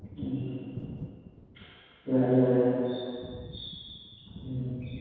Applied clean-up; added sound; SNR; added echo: none; Thunder; 15 dB; reverberation time 2.1 s.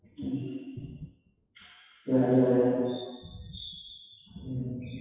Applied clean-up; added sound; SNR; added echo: classical method WPE with log-MMSE.